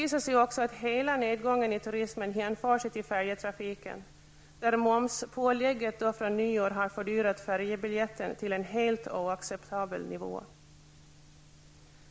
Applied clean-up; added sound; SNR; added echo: none; none; none; none.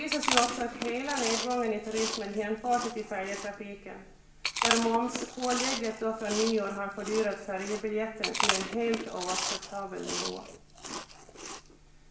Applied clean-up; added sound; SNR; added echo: none; Chewing, mastication; 3 dB; reverberation time 0.5 s.